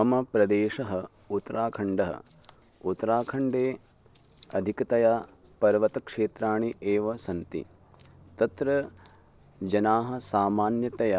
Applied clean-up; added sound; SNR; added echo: none; none; none; none.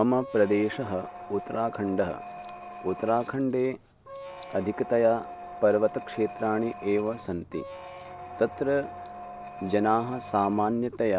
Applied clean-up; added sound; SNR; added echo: none; Squeak; 14 dB; none.